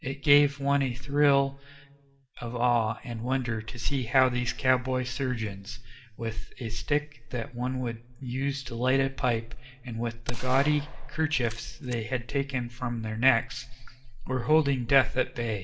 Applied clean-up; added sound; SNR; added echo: none; Gunshot, gunfire; 5 dB; reverberation time 0.4 s.